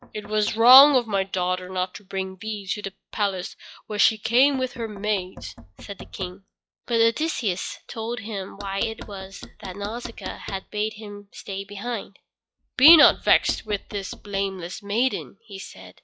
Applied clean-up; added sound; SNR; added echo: classical method log-MMSE.